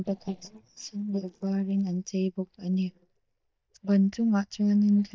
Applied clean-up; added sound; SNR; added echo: neural mask model DeepFilterNet 3.